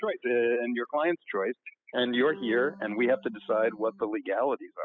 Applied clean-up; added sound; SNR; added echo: classical method spectral subtraction.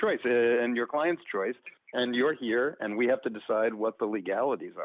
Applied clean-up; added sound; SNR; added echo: none; none; none; none.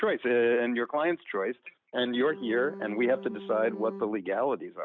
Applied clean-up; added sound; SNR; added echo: neural mask model RNNoise.